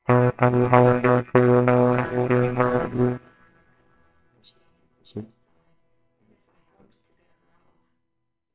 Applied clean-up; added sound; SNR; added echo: neural separator model SepFormer WHAMR!.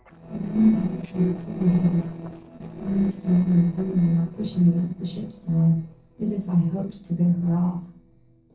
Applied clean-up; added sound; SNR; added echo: neural separator model SepFormer DNS4.